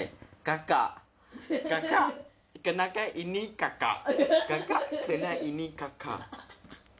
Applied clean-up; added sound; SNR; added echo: none; none; none; none.